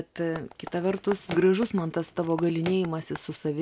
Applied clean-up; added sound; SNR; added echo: none; Drawer open or close + Tap; 15 dB; none.